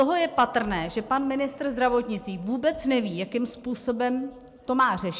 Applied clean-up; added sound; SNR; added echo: none; none; none; none.